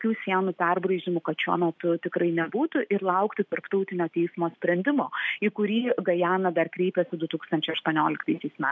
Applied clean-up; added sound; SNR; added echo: none; none; none; none.